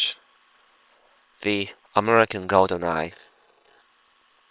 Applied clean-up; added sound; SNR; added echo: neural separator model SepFormer WHAM!.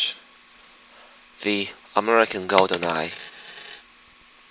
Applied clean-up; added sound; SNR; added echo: none; Coin (dropping); 13 dB; none.